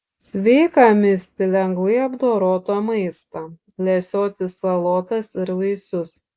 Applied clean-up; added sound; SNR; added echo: none; none; none; none.